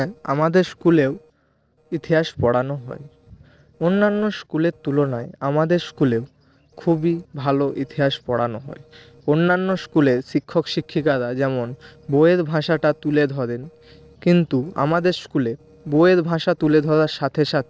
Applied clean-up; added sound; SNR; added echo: neural separator model SepFormer DNS4.